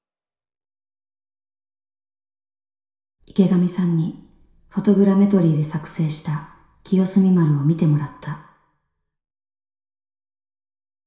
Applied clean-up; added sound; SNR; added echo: none; none; none; reverberation time 0.7 s.